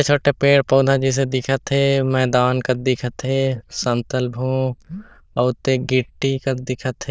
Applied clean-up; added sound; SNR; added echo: neural diffusion model UNIVERSE++.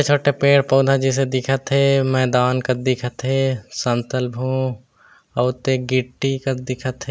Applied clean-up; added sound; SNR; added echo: none; none; none; none.